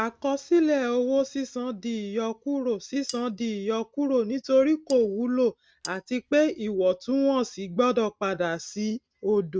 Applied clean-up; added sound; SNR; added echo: neural mask model RNNoise.